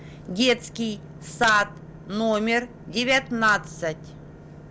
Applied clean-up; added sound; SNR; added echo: none; Engine / Boat, Water vehicle; 17 dB; none.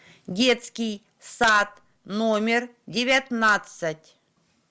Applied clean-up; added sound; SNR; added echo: none; none; none; none.